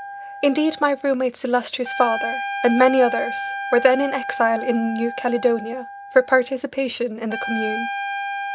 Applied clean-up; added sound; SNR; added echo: none; Trumpet; 8 dB; none.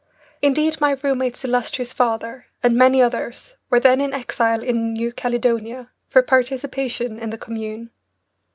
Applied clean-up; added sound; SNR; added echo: none; none; none; none.